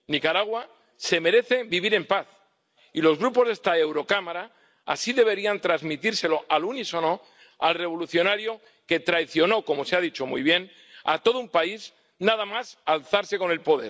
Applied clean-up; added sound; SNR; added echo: none; none; none; none.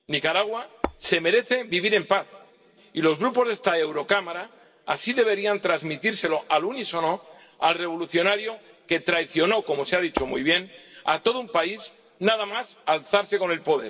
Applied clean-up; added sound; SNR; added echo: none; Tap / Hammer; 7 dB; reverberation time 1.9 s.